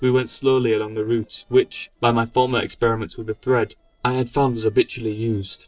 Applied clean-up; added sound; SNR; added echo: neural separator model SepFormer DNS4.